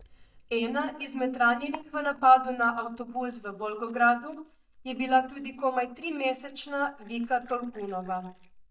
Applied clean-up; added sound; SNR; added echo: neural mask model DeepFilterNet 3.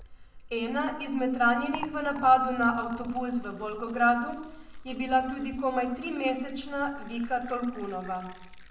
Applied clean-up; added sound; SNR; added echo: none; Liquid; 20 dB; reverberation time 0.7 s.